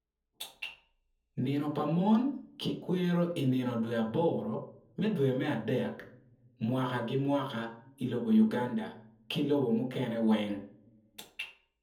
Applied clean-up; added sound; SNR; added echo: none; none; none; reverberation time 0.6 s.